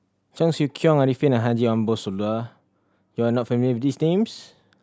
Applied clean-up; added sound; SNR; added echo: none; none; none; none.